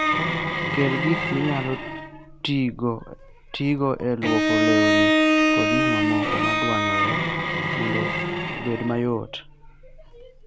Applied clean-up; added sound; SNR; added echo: none; Bowed string instrument; -4 dB; none.